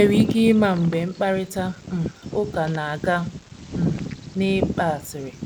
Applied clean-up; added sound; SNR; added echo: none; Bird vocalization, bird call, bird song; 7 dB; none.